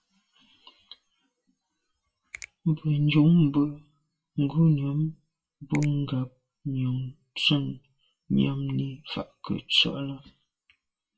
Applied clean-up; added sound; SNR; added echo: classical method WPE with log-MMSE.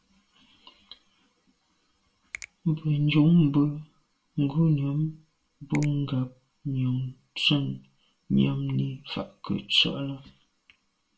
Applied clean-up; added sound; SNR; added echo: none; Finger snapping; 20 dB; reverberation time 0.2 s.